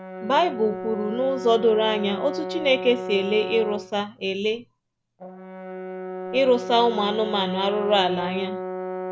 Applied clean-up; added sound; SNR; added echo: none; Brass instrument; 8 dB; none.